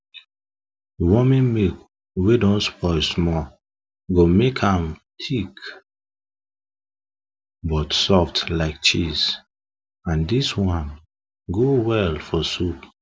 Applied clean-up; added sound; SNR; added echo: none; none; none; none.